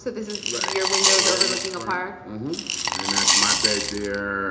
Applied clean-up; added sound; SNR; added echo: none; Coin (dropping) / Glass; -4 dB; reverberation time 0.8 s.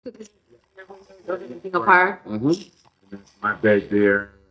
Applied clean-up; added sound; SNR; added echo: neural mask model DeepFilterNet 3.